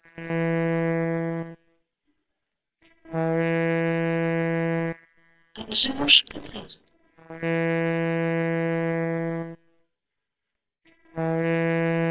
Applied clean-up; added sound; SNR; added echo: neural separator model SepFormer WHAMR!.